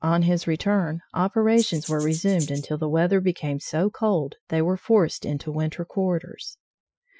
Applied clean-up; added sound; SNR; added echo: classical method Wiener filter.